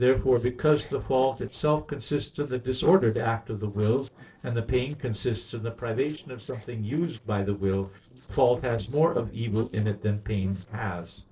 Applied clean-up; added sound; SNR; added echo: neural separator model SepFormer DNS4.